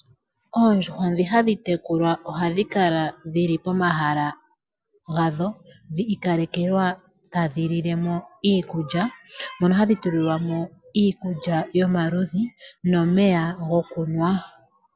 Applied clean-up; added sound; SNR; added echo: none; none; none; none.